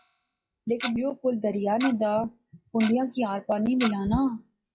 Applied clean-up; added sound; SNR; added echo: classical method log-MMSE.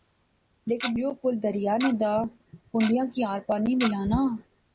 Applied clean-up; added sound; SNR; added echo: none; Tick-tock; 11 dB; none.